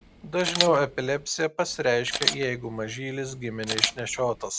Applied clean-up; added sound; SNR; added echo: none; Camera; 5 dB; none.